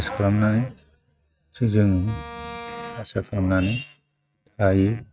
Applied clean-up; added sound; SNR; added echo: neural mask model RNNoise.